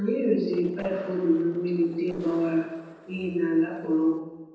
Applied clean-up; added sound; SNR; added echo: neural separator model SepFormer DNS4.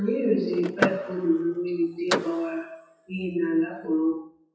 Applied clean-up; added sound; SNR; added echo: classical method WPE with log-MMSE.